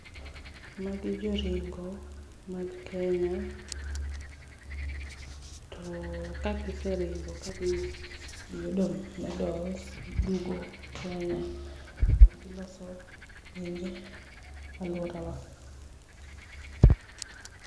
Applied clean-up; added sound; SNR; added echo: none; Frog; 17 dB; none.